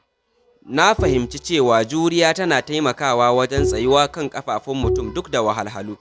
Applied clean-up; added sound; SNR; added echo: none; Bowed string instrument; 6 dB; none.